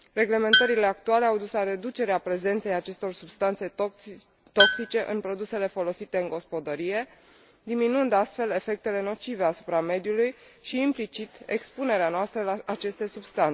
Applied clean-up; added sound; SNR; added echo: none; Tools; 4 dB; none.